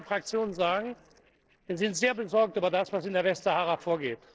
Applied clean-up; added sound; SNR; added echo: neural separator model SepFormer DNS4.